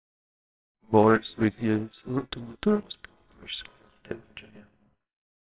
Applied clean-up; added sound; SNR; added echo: neural separator model SepFormer WHAMR!.